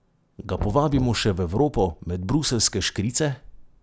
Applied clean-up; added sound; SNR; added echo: none; Knock; 13 dB; none.